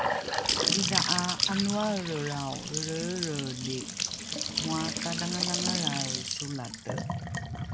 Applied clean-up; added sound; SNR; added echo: none; Trickle, dribble / Bathtub (filling or washing) / Sink (filling or washing) / Gurgling / Splash, splatter; -3 dB; none.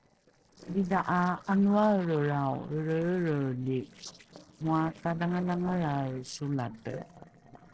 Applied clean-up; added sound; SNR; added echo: neural separator model SepFormer DNS4.